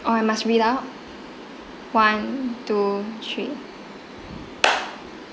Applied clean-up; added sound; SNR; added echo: none; none; none; none.